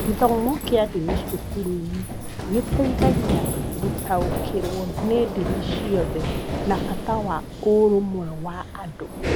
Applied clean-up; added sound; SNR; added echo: none; Run; 2 dB; none.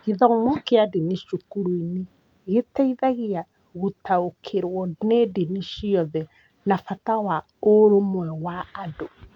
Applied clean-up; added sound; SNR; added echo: none; none; none; none.